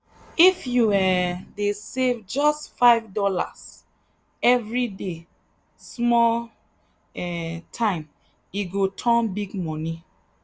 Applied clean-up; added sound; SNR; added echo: none; none; none; none.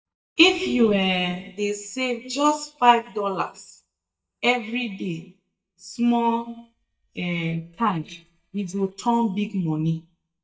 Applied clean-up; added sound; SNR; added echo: neural mask model DeepFilterNet 3.